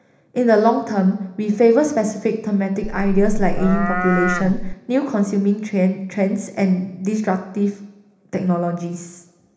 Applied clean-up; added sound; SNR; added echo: none; Livestock, farm animals, working animals; 1 dB; reverberation time 1.0 s.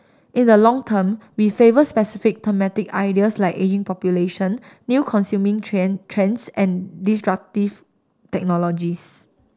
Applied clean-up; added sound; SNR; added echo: none; none; none; none.